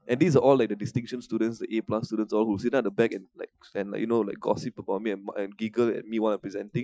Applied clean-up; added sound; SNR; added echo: classical method Wiener filter.